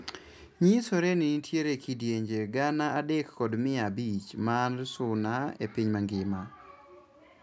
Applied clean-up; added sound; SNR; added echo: none; none; none; none.